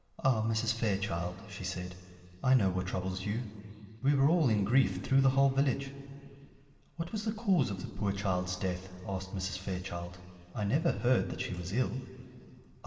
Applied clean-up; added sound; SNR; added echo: none; none; none; reverberation time 2.3 s.